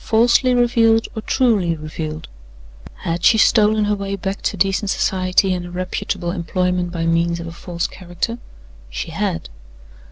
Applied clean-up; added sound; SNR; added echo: none; none; none; none.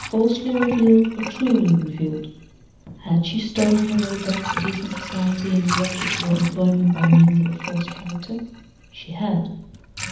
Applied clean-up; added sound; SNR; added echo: none; Sink (filling or washing) / Water; 12 dB; reverberation time 0.8 s.